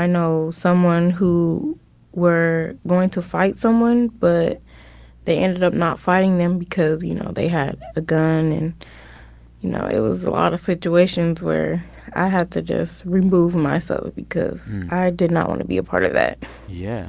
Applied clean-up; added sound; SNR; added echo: none; none; none; none.